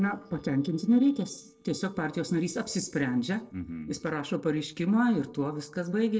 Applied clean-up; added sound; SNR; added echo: neural separator model SepFormer DNS4.